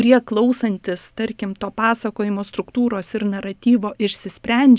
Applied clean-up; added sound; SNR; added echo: none; none; none; none.